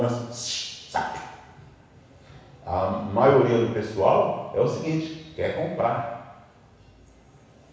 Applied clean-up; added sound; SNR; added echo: none; none; none; reverberation time 1.1 s.